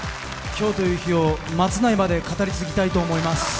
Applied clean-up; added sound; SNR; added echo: none; none; none; none.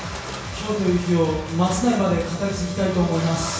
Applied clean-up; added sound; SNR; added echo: none; Crushing; 18 dB; reverberation time 0.7 s.